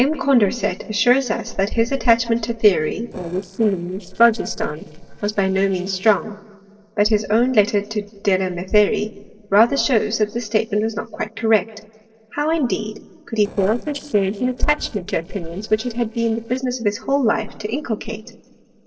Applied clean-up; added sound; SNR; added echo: neural separator model SepFormer DNS4.